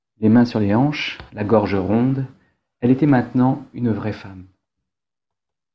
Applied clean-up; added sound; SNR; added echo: none; none; none; none.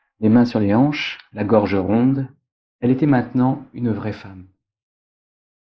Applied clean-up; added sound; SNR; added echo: neural mask model Resemble Enhance denoiser.